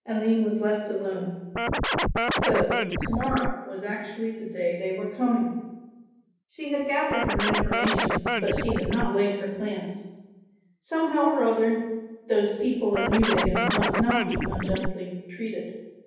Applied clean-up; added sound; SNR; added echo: none; Scratching (performance technique); -1 dB; reverberation time 1.1 s.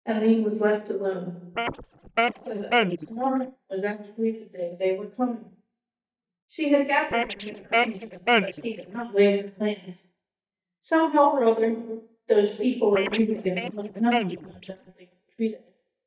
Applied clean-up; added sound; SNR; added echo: neural mask model DeepFilterNet 3.